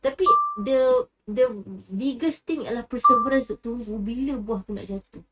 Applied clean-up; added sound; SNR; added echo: neural mask model RNNoise.